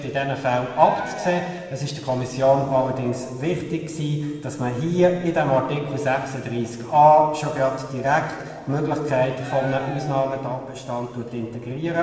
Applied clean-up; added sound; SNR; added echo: none; Cheering; 14 dB; reverberation time 1.5 s.